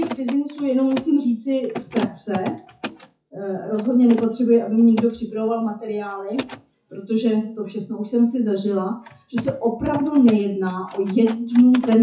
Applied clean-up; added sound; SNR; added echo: classical method WPE with log-MMSE.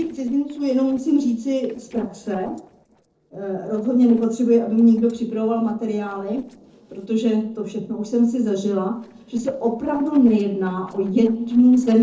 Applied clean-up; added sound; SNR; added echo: neural separator model SepFormer DNS4.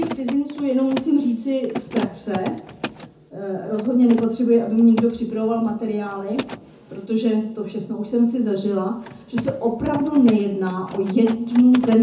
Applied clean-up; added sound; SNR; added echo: none; Mechanisms; 14 dB; reverberation time 0.6 s.